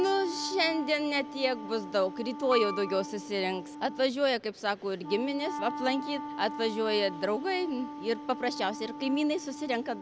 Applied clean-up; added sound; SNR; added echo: none; Wind instrument, woodwind instrument + Piano; 9 dB; none.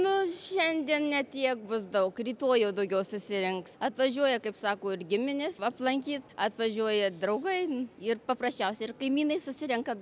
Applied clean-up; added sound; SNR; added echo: none; none; none; none.